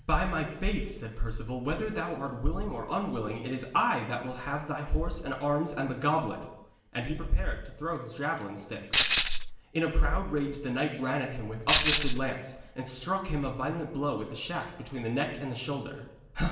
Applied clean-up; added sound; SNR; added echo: none; Tambourine; -5 dB; reverberation time 0.9 s.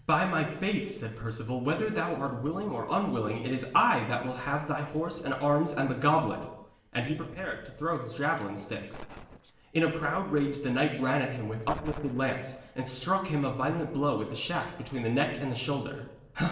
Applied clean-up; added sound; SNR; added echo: neural separator model SepFormer DNS4.